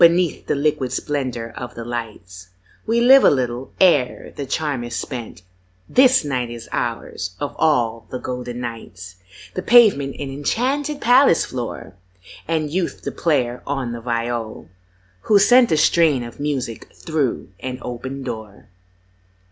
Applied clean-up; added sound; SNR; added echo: none; none; none; none.